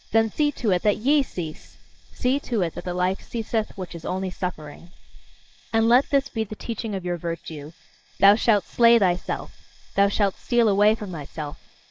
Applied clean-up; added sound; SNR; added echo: neural mask model Resemble Enhance denoiser.